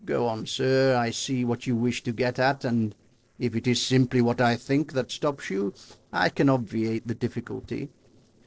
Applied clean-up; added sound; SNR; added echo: neural separator model SepFormer DNS4.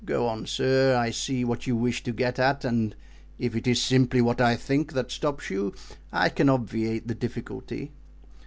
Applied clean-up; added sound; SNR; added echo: none; none; none; none.